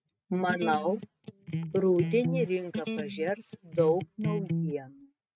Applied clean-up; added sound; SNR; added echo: neural mask model RNNoise.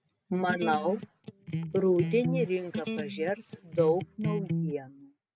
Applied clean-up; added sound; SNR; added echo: none; Electric guitar; 4 dB; none.